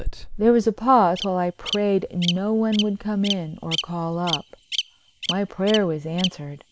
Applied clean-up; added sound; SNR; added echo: none; Bird vocalization, bird call, bird song; 9 dB; none.